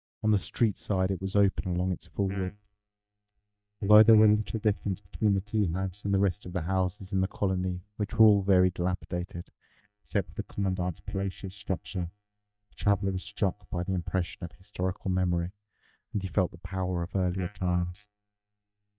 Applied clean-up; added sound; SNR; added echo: neural mask model DeepFilterNet 3.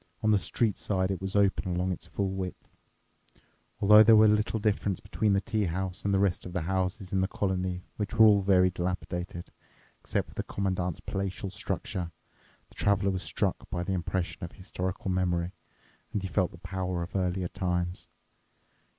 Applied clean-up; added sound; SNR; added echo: none; none; none; none.